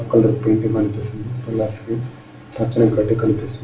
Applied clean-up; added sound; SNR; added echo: none; none; none; reverberation time 0.7 s.